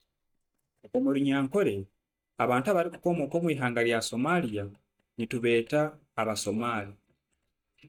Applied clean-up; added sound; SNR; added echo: neural mask model DeepFilterNet 3.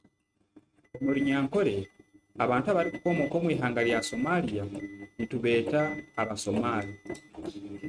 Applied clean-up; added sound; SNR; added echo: neural mask model RNNoise.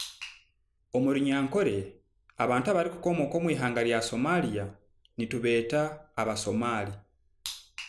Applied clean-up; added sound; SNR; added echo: none; none; none; none.